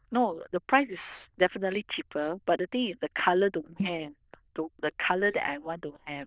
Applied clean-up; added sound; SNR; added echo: neural diffusion model UNIVERSE++.